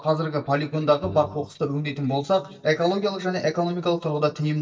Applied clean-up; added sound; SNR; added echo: neural mask model DeepFilterNet 3.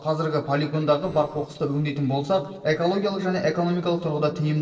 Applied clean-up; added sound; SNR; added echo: neural separator model SepFormer DNS4.